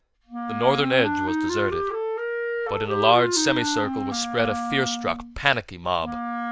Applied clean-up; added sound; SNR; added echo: none; Wind instrument, woodwind instrument; 3 dB; none.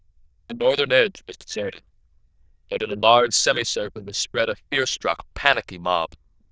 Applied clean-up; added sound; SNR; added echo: neural diffusion model UNIVERSE++.